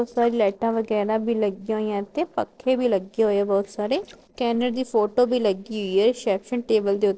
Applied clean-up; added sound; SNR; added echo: neural separator model SepFormer DNS4.